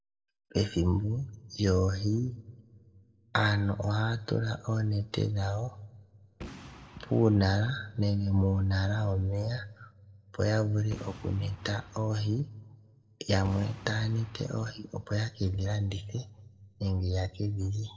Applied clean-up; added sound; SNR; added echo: neural separator model SepFormer DNS4.